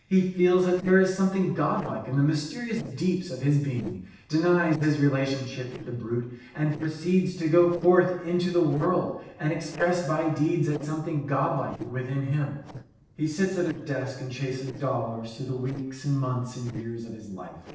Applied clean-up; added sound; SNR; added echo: neural separator model SepFormer DNS4.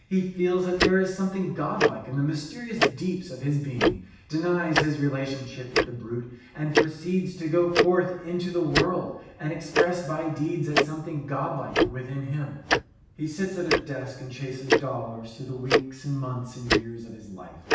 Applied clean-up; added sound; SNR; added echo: none; Tick-tock; 1 dB; reverberation time 0.9 s.